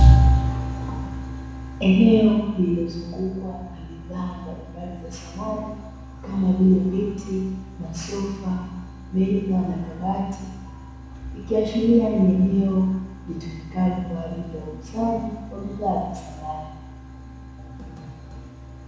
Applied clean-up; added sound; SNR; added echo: none; none; none; reverberation time 1.1 s.